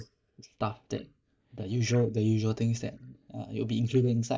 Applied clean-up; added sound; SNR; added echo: neural mask model DeepFilterNet 3.